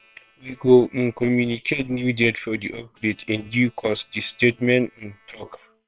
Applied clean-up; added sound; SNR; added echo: neural separator model SepFormer WHAM!.